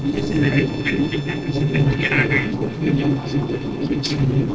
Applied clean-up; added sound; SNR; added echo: neural separator model SepFormer DNS4.